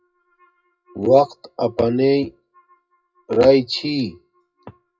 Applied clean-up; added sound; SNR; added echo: classical method WPE with log-MMSE.